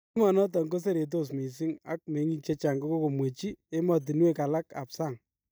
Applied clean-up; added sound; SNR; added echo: neural mask model DeepFilterNet 3.